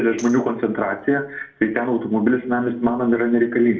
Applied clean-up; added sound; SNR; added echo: neural separator model SepFormer DNS4.